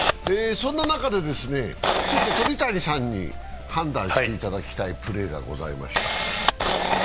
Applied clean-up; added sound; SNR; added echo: none; Camera; 1 dB; none.